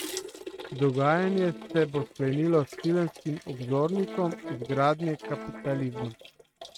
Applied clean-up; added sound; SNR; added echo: neural mask model RNNoise.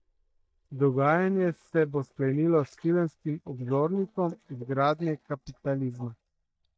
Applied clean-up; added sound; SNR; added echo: neural mask model DeepFilterNet 3.